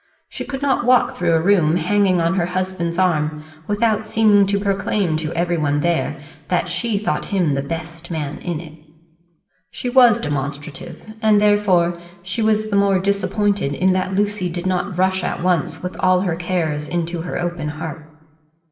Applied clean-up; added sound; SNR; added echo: none; none; none; reverberation time 0.8 s.